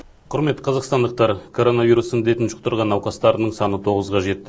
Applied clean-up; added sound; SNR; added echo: none; none; none; none.